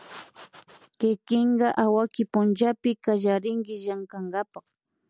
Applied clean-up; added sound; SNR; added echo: none; none; none; none.